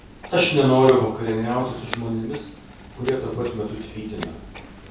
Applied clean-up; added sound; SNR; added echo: none; Scissors; 12 dB; reverberation time 0.6 s.